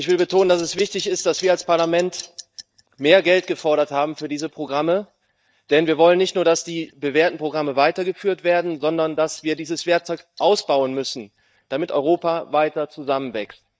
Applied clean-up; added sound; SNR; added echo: neural mask model DeepFilterNet 3.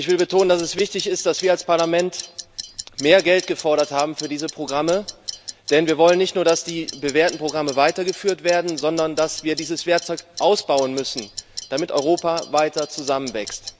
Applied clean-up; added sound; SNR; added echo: none; Clock; 15 dB; none.